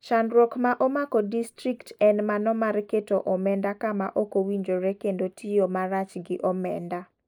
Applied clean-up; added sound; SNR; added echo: neural mask model Resemble Enhance denoiser.